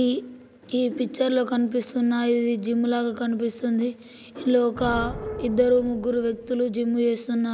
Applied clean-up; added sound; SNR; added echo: none; Thunder; 19 dB; none.